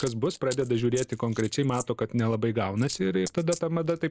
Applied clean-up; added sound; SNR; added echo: neural mask model Resemble Enhance denoiser.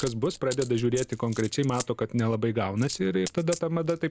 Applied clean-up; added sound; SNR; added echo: none; Coin (dropping); 15 dB; none.